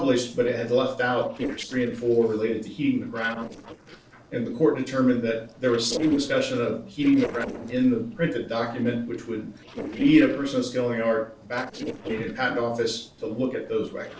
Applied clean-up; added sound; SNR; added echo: neural separator model SepFormer DNS4.